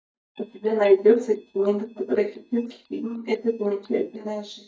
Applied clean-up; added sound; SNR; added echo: neural mask model DeepFilterNet 3.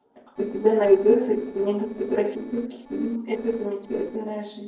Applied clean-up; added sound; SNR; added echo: neural separator model SepFormer DNS4.